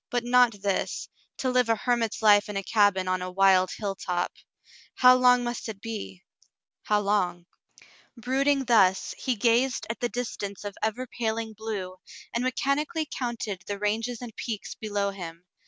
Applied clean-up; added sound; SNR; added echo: none; none; none; none.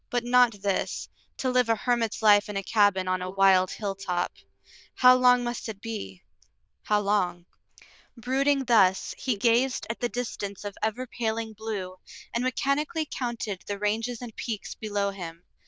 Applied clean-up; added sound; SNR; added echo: neural diffusion model UNIVERSE++.